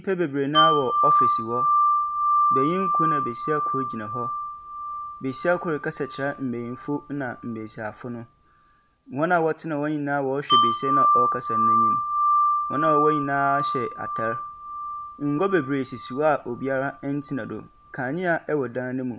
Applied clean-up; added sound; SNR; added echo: none; Wind chime; -2 dB; none.